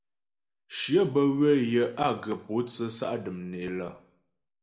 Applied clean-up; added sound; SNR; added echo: none; none; none; reverberation time 0.6 s.